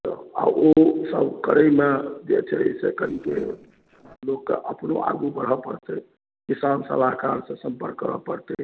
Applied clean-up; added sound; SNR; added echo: neural separator model SepFormer DNS4.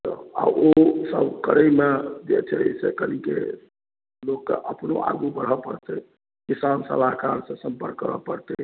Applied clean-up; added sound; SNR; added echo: none; none; none; none.